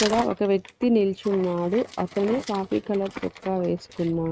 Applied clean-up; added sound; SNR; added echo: neural mask model RNNoise.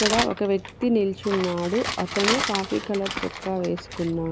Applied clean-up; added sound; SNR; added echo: none; Crumpling, crinkling; 5 dB; none.